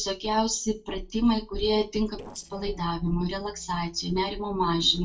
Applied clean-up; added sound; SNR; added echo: neural separator model SepFormer DNS4.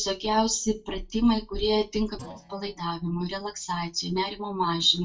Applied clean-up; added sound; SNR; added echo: neural mask model DeepFilterNet 3.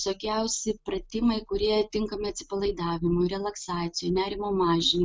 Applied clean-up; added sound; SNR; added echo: none; none; none; none.